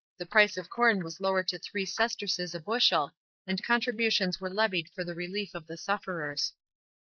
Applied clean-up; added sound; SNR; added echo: neural mask model Resemble Enhance denoiser.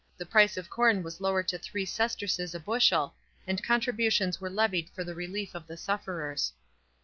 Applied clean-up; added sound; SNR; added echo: none; none; none; none.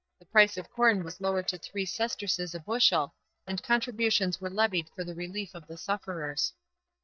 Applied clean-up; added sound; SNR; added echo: neural mask model DeepFilterNet 3.